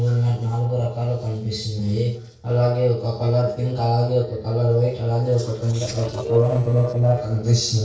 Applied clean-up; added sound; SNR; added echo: neural separator model SepFormer DNS4.